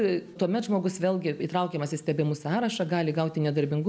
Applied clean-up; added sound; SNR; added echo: none; none; none; none.